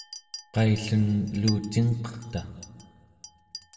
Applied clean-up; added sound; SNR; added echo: none; Chink, clink; 17 dB; reverberation time 1.6 s.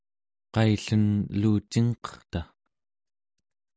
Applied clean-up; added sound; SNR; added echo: none; none; none; none.